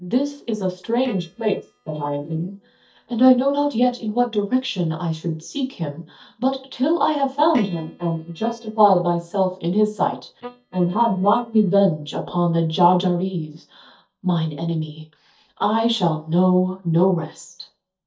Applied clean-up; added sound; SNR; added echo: neural mask model DeepFilterNet 3.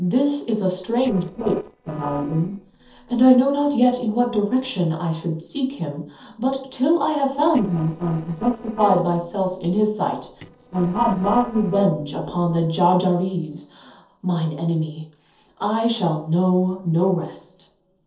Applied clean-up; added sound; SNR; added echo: neural separator model SepFormer DNS4.